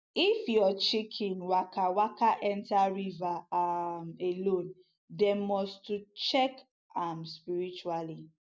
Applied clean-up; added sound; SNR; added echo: none; none; none; none.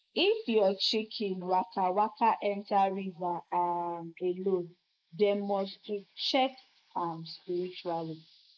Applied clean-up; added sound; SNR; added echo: neural mask model Resemble Enhance denoiser.